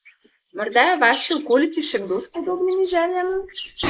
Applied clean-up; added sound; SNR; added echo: neural mask model Resemble Enhance denoiser.